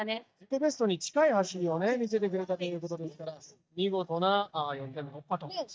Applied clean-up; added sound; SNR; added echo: neural mask model DeepFilterNet 3.